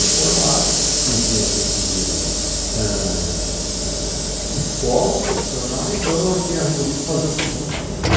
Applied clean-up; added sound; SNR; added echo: none; Sliding door / Hiss; -3 dB; reverberation time 1.2 s.